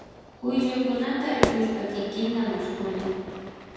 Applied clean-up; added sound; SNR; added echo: none; Fire / Fireworks; 6 dB; reverberation time 2.1 s.